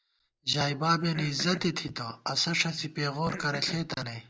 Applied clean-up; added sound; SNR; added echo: none; Cough; 15 dB; none.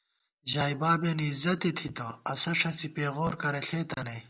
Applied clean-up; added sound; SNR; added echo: none; none; none; none.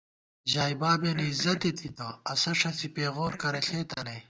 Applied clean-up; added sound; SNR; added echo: neural mask model DeepFilterNet 3.